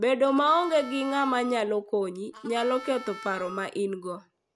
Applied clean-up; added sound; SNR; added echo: none; Harmonica; 15 dB; none.